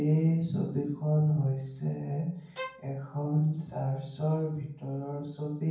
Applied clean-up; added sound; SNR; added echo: none; Bowed string instrument; 13 dB; reverberation time 0.9 s.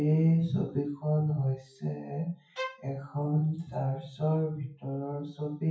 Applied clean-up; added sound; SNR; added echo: classical method WPE with log-MMSE.